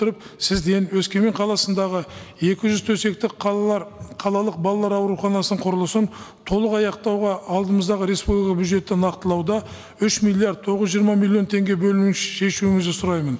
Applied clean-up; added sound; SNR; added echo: none; none; none; none.